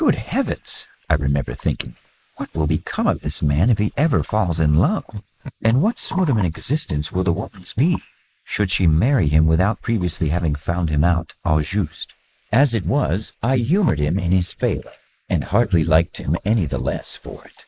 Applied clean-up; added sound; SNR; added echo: neural mask model Resemble Enhance denoiser.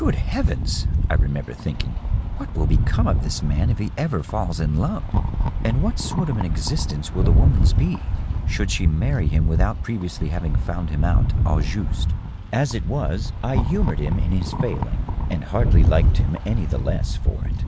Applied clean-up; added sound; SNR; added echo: none; Rattle; -4 dB; none.